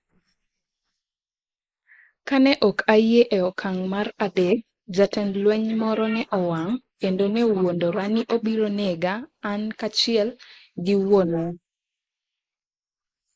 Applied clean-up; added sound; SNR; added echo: neural mask model Resemble Enhance denoiser.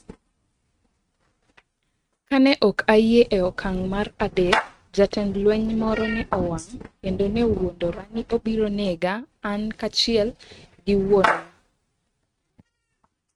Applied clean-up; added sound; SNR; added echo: neural mask model RNNoise.